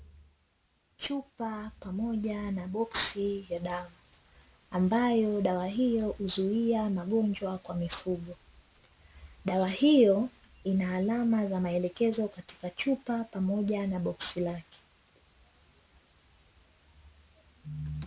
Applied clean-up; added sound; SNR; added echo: none; none; none; none.